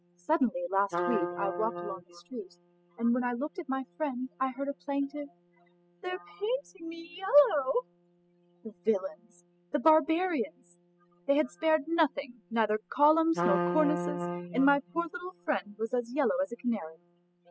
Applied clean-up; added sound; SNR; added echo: classical method spectral subtraction.